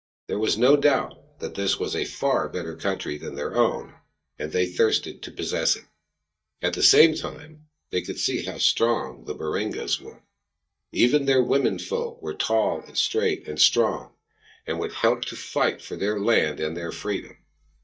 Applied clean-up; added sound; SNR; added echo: neural mask model DeepFilterNet 3.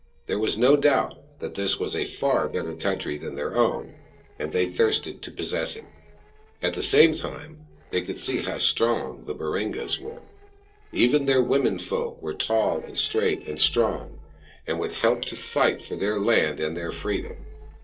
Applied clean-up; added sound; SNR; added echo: neural separator model SepFormer DNS4.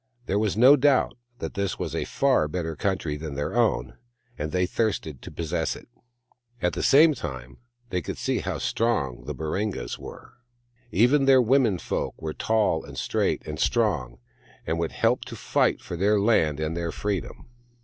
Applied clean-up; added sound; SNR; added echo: none; none; none; none.